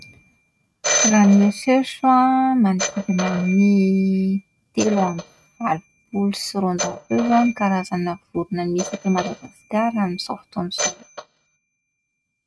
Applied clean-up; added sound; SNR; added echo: neural mask model RNNoise.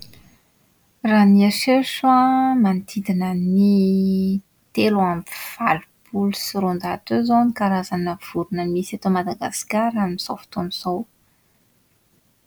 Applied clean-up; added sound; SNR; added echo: none; none; none; none.